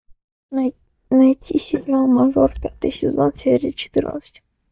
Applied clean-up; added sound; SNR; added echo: neural mask model DeepFilterNet 3.